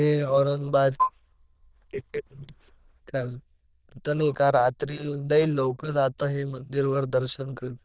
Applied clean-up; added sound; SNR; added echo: neural diffusion model UNIVERSE++.